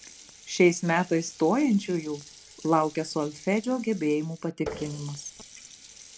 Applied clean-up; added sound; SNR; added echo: none; Water tap, faucet; 18 dB; none.